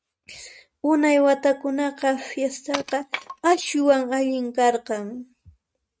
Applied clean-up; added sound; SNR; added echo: neural mask model RNNoise.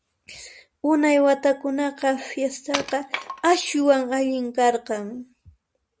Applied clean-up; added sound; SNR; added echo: none; Wood; 11 dB; none.